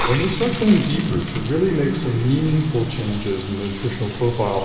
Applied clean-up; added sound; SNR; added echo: none; Bathtub (filling or washing) / Water; 8 dB; reverberation time 2.3 s.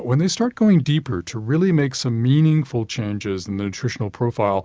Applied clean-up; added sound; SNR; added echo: none; none; none; none.